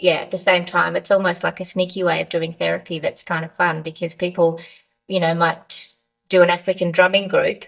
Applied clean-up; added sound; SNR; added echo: neural mask model DeepFilterNet 3.